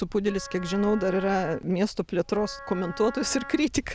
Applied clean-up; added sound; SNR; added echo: none; Wind instrument, woodwind instrument; 16 dB; none.